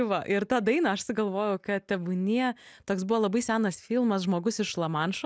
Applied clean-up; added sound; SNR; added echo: none; none; none; none.